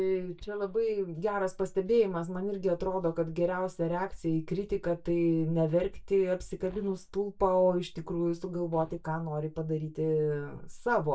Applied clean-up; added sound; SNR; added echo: neural mask model DeepFilterNet 3.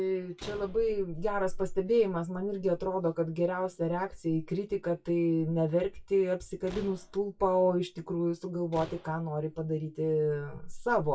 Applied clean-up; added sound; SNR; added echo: classical method WPE with log-MMSE.